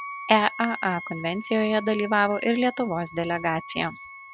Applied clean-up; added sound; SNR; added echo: none; Wind instrument, woodwind instrument; 14 dB; none.